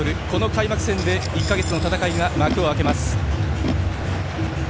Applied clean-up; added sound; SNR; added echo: none; Tools + Animal; 12 dB; none.